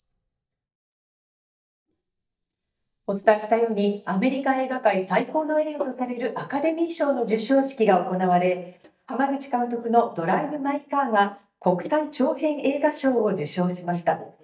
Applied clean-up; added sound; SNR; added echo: neural mask model DeepFilterNet 3.